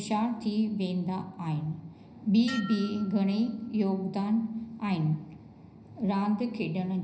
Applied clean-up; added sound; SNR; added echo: none; Dishes, pots, and pans; 18 dB; reverberation time 0.4 s.